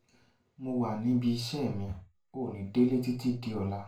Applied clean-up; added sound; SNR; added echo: none; none; none; reverberation time 0.2 s.